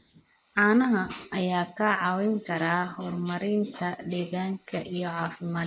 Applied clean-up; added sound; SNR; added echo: neural mask model Resemble Enhance denoiser.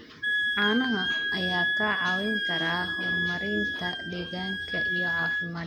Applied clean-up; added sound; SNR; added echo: none; Wind instrument, woodwind instrument; -3 dB; none.